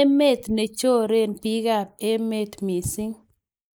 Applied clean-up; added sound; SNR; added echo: neural mask model Resemble Enhance denoiser.